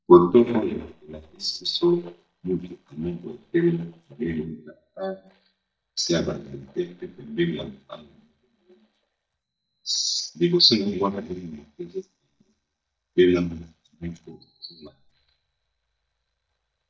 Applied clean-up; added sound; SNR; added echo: neural mask model DeepFilterNet 3.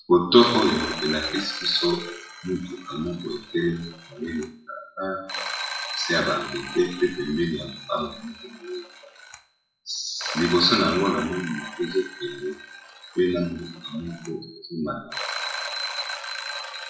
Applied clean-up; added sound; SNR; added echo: classical method WPE with log-MMSE.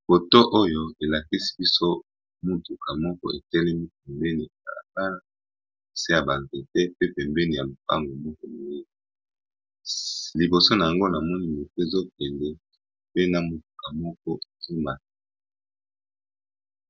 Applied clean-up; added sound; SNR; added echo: none; none; none; none.